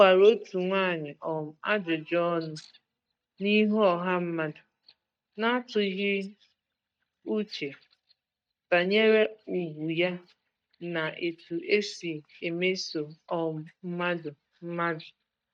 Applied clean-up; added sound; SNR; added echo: neural mask model DeepFilterNet 3.